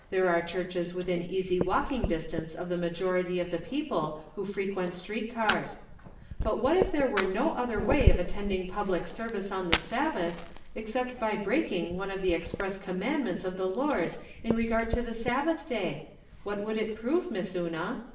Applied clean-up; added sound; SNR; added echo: none; Fire; 5 dB; reverberation time 0.7 s.